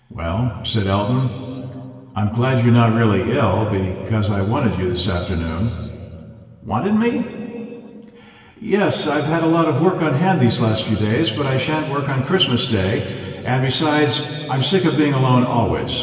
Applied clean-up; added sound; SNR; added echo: none; none; none; reverberation time 2.6 s.